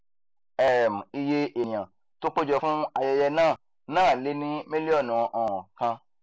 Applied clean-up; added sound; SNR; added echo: none; none; none; none.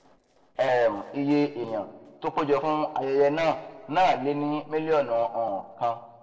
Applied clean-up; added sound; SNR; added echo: neural separator model SepFormer DNS4.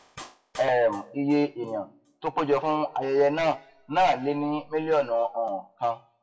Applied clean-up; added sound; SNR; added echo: classical method WPE with log-MMSE.